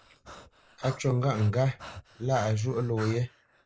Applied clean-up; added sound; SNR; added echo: neural mask model Resemble Enhance denoiser.